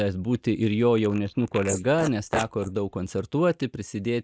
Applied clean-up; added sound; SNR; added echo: neural mask model Resemble Enhance denoiser.